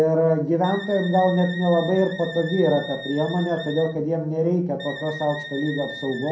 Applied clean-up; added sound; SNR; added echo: none; Wind instrument, woodwind instrument; 15 dB; reverberation time 0.6 s.